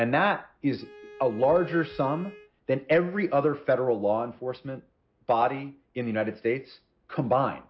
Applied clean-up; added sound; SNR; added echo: none; Bowed string instrument; 19 dB; none.